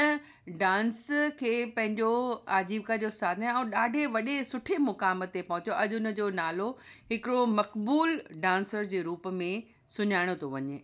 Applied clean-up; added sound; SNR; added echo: none; none; none; none.